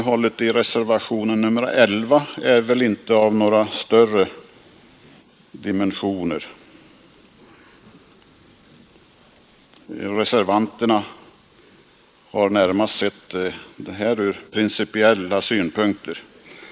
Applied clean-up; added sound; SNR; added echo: neural mask model Resemble Enhance denoiser.